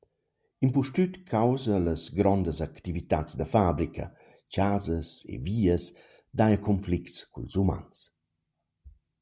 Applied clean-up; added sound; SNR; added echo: none; none; none; none.